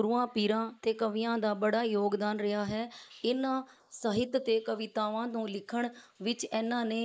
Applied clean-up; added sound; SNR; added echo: neural mask model Resemble Enhance denoiser.